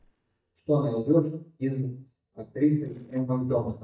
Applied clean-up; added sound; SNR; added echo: neural mask model DeepFilterNet 3.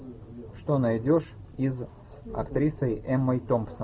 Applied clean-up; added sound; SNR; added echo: none; none; none; none.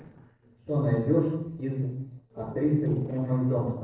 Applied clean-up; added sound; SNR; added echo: neural separator model SepFormer DNS4.